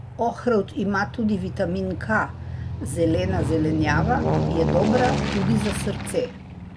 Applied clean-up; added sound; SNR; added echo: none; Aircraft; 2 dB; none.